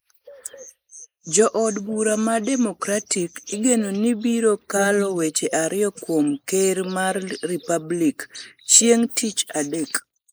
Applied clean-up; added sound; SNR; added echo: neural mask model Resemble Enhance denoiser.